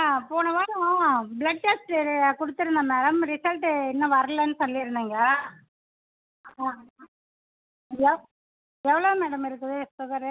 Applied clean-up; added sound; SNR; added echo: none; none; none; none.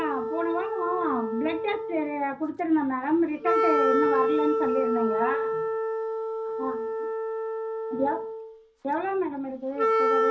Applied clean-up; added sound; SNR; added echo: none; Wind instrument, woodwind instrument; -2 dB; reverberation time 0.4 s.